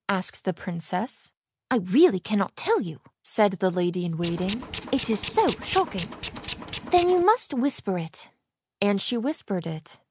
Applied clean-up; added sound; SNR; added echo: none; Tools; 11 dB; none.